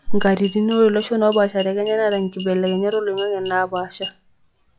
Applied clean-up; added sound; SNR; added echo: classical method log-MMSE.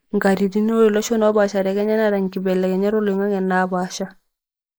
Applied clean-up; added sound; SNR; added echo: neural mask model Resemble Enhance denoiser.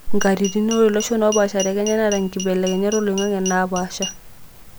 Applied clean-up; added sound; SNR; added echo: none; Glass; 13 dB; none.